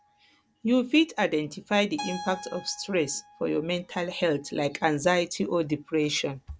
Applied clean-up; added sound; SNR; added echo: none; Keyboard (musical); 19 dB; none.